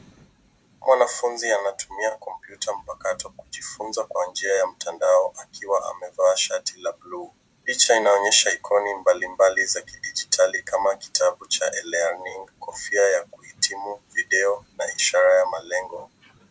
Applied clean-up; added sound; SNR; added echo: none; none; none; none.